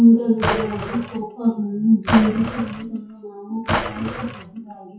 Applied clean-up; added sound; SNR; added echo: classical method WPE with log-MMSE.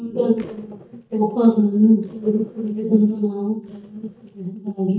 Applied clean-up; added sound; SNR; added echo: neural mask model DeepFilterNet 3.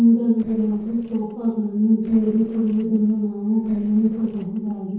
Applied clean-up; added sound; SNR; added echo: neural separator model SepFormer DNS4.